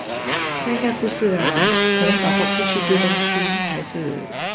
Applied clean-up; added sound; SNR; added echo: none; Motorcycle; -3 dB; none.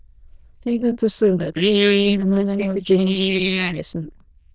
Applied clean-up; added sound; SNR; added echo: neural diffusion model UNIVERSE++.